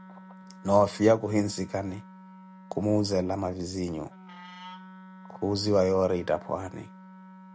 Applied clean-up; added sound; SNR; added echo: none; Wind instrument, woodwind instrument; 19 dB; none.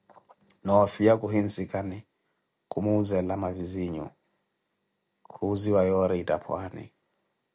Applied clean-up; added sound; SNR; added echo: none; none; none; none.